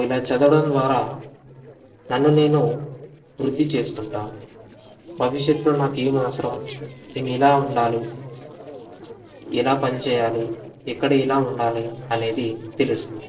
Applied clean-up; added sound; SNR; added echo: neural separator model SepFormer DNS4.